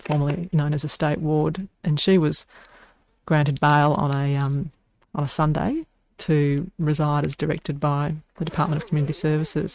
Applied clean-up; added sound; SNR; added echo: neural mask model RNNoise.